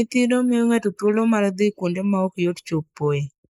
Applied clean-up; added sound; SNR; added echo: neural mask model Resemble Enhance denoiser.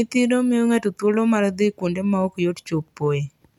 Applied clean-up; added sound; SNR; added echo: none; none; none; none.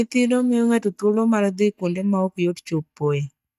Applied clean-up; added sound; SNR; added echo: neural mask model DeepFilterNet 3.